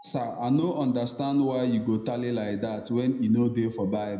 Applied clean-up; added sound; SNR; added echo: none; none; none; reverberation time 0.8 s.